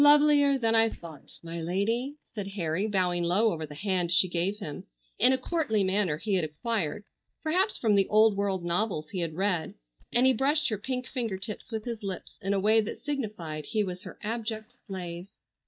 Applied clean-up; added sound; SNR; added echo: neural mask model DeepFilterNet 3.